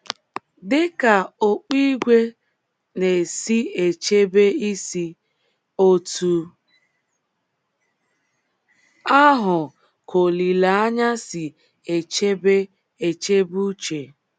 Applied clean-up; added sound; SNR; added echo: none; none; none; none.